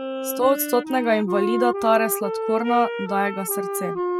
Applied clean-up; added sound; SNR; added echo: classical method spectral subtraction.